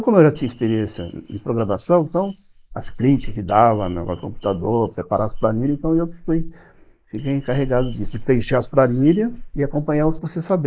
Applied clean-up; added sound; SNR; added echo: neural mask model Resemble Enhance denoiser.